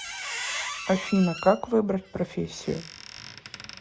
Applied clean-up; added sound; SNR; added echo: none; Squeak; 10 dB; none.